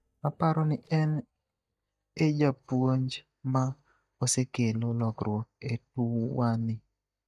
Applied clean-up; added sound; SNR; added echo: neural mask model DeepFilterNet 3.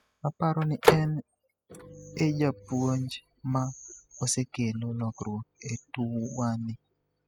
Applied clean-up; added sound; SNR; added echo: classical method spectral subtraction.